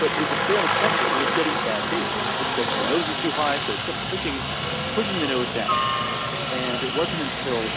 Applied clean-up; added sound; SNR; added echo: none; Aircraft; -3 dB; none.